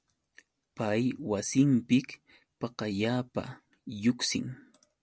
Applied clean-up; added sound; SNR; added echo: none; none; none; none.